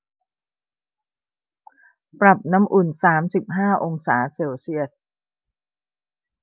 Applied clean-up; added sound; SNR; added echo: none; none; none; none.